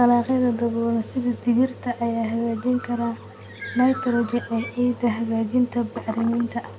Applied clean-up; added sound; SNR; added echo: none; Bird; 20 dB; none.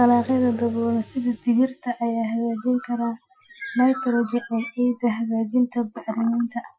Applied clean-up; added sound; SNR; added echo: classical method Wiener filter.